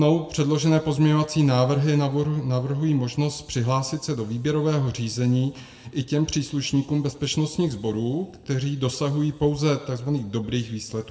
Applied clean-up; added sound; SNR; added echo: none; none; none; reverberation time 0.9 s.